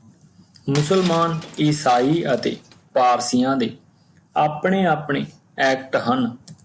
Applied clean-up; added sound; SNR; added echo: none; Shatter; 17 dB; none.